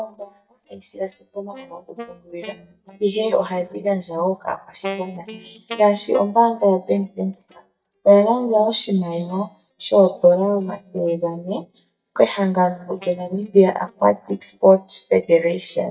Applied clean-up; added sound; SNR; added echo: neural mask model DeepFilterNet 3.